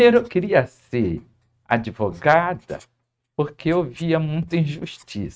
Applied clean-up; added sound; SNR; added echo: neural mask model RNNoise.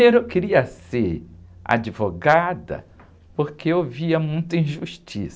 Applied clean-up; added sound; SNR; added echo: none; none; none; none.